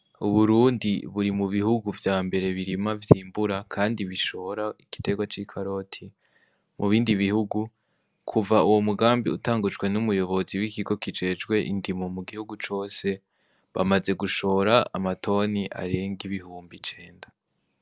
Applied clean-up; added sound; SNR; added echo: none; none; none; none.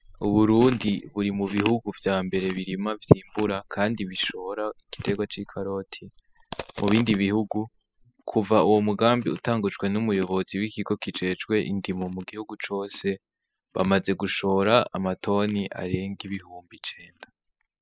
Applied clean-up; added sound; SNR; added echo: classical method spectral subtraction.